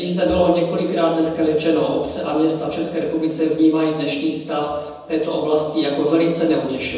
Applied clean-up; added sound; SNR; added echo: none; none; none; reverberation time 1.1 s.